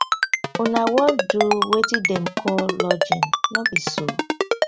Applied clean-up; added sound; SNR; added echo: none; Ringtone; -2 dB; none.